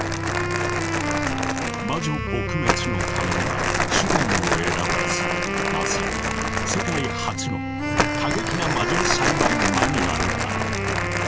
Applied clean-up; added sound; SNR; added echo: none; Crumpling, crinkling + Wind instrument, woodwind instrument; -4 dB; none.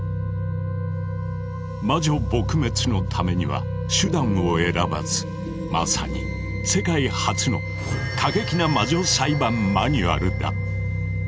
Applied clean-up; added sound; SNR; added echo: none; none; none; none.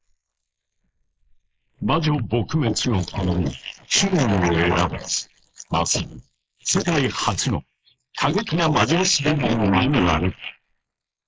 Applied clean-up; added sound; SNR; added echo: neural mask model Resemble Enhance denoiser.